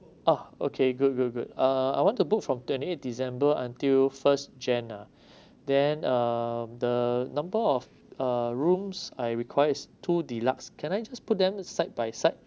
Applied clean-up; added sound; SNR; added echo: none; none; none; none.